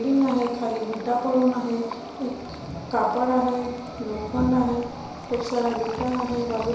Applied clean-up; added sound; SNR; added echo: none; Fill (with liquid); 18 dB; reverberation time 1.0 s.